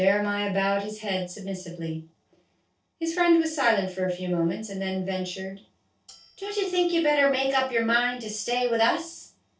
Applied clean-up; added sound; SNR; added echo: neural separator model SepFormer DNS4.